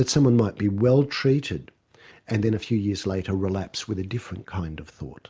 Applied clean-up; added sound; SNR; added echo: none; none; none; none.